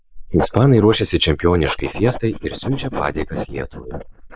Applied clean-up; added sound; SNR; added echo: neural mask model Resemble Enhance denoiser.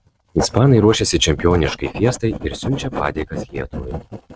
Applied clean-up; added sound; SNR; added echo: neural mask model RNNoise.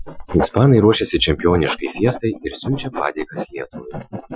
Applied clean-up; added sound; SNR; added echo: classical method Wiener filter.